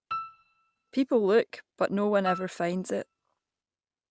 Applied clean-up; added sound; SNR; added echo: none; Piano; 12 dB; none.